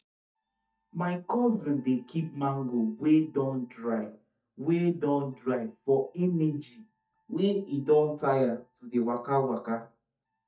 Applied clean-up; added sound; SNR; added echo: neural mask model DeepFilterNet 3.